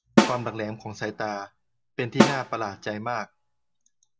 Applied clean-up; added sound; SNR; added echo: none; Snare drum; -4 dB; none.